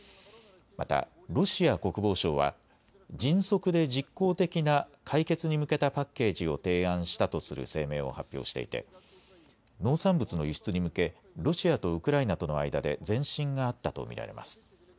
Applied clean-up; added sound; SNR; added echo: none; none; none; none.